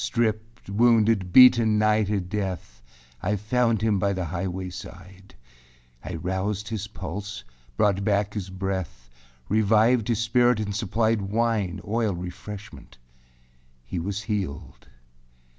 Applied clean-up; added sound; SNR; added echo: none; none; none; none.